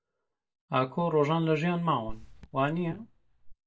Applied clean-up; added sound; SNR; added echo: neural mask model DeepFilterNet 3.